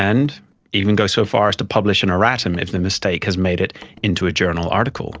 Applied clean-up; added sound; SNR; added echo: neural separator model SepFormer DNS4.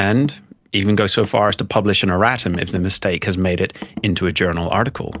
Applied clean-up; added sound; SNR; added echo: none; Car; 18 dB; none.